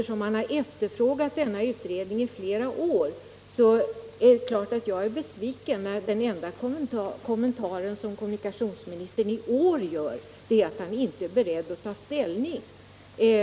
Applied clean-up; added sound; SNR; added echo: none; none; none; none.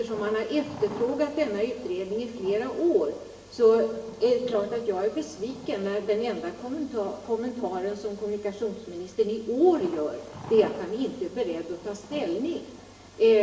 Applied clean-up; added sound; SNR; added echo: none; Thunder; 20 dB; reverberation time 1.1 s.